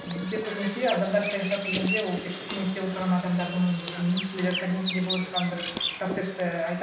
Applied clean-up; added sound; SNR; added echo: none; Bird vocalization, bird call, bird song; 6 dB; reverberation time 0.9 s.